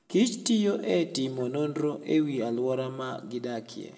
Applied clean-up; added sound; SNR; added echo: none; none; none; reverberation time 0.8 s.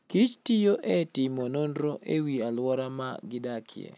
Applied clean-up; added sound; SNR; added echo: none; none; none; none.